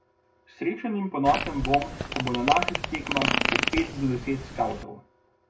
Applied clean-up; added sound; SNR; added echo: none; Fart; 1 dB; reverberation time 0.2 s.